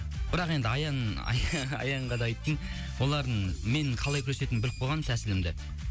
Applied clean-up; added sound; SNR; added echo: none; Dishes, pots, and pans; 19 dB; none.